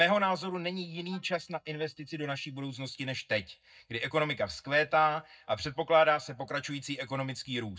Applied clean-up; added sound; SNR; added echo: neural mask model DeepFilterNet 3.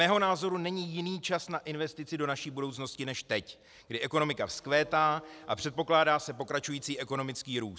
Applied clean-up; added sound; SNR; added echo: none; none; none; none.